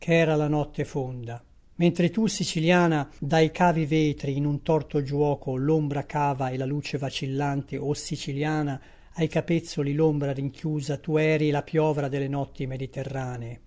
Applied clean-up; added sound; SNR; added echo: none; none; none; none.